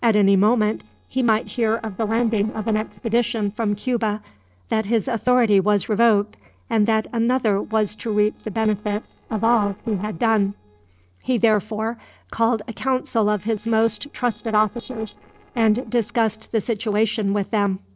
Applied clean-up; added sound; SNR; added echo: neural separator model SepFormer DNS4.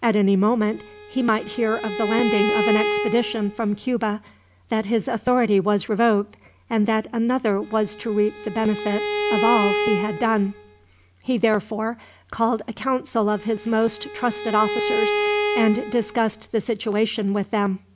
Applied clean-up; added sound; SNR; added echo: none; Bowed string instrument; 4 dB; none.